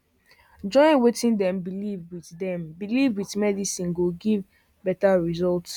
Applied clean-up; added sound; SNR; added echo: none; none; none; none.